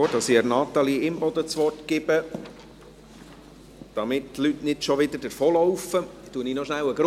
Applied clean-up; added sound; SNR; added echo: none; none; none; none.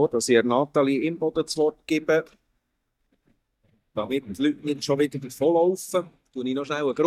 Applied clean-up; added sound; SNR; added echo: neural mask model DeepFilterNet 3.